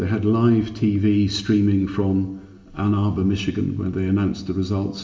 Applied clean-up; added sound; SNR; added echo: none; none; none; reverberation time 1.1 s.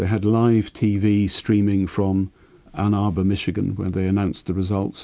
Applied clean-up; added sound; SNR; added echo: none; none; none; none.